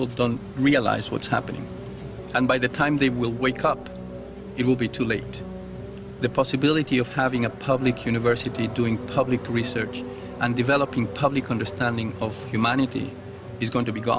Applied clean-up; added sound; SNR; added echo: none; none; none; none.